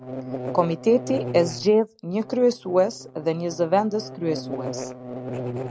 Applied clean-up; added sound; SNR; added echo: none; Buzz; 10 dB; none.